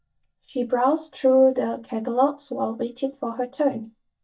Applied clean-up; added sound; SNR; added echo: neural mask model DeepFilterNet 3.